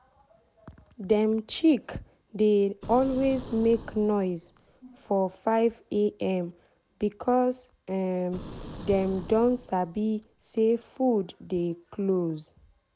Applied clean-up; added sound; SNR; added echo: none; Boom; 16 dB; none.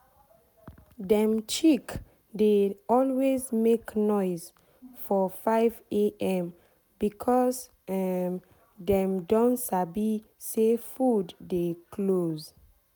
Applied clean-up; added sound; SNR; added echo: none; none; none; none.